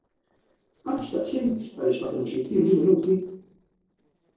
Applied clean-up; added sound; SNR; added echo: neural separator model SepFormer DNS4.